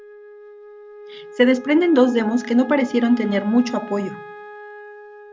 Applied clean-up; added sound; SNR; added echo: none; Wind instrument, woodwind instrument; 17 dB; none.